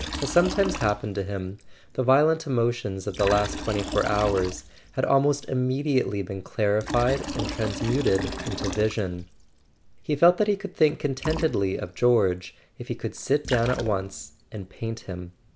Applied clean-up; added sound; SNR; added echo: none; Liquid; 10 dB; none.